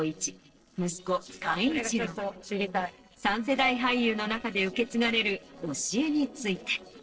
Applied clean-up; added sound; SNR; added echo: neural separator model SepFormer DNS4.